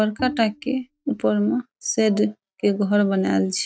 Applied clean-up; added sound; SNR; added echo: neural mask model RNNoise.